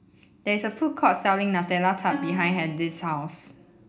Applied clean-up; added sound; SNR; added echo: none; Plucked string instrument; 12 dB; reverberation time 0.4 s.